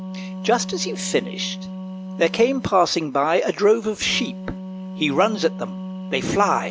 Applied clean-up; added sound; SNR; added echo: none; Wind instrument, woodwind instrument; 10 dB; none.